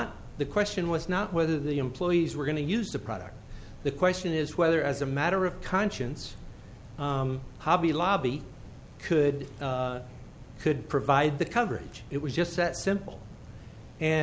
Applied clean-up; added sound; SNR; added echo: none; none; none; none.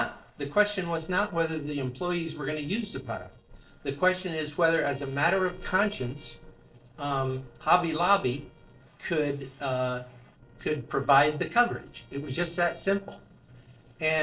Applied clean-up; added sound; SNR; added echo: neural separator model SepFormer DNS4.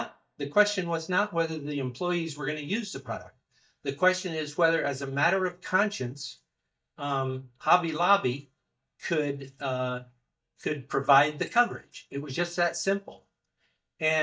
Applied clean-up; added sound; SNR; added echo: neural mask model DeepFilterNet 3.